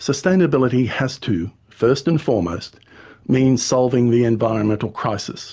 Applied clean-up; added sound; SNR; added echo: none; none; none; none.